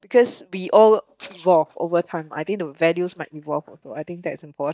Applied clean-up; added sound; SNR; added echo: neural mask model DeepFilterNet 3.